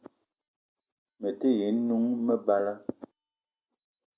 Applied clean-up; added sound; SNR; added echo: none; none; none; none.